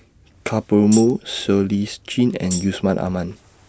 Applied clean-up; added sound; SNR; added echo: none; Tambourine; 15 dB; none.